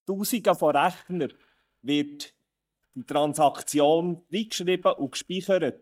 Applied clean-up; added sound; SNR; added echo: neural mask model DeepFilterNet 3.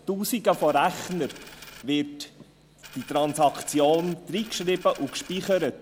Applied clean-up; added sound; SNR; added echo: none; Coin (dropping); 19 dB; none.